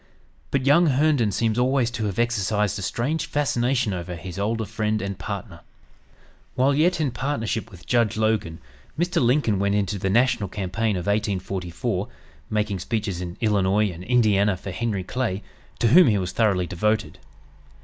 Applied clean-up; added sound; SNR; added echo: none; none; none; none.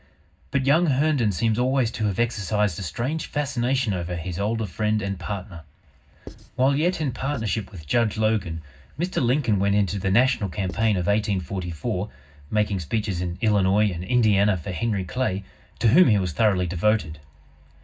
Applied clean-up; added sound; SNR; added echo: none; Writing; 18 dB; reverberation time 0.4 s.